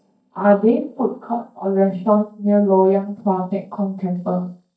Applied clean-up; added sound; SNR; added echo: neural mask model DeepFilterNet 3.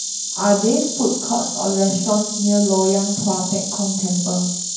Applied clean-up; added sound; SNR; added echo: none; Insect; 5 dB; reverberation time 0.9 s.